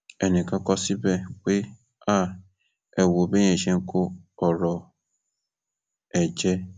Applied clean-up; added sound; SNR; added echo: none; none; none; none.